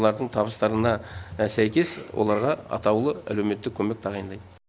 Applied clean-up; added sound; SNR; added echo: none; none; none; none.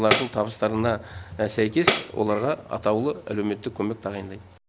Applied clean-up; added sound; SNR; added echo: none; Tambourine; 4 dB; none.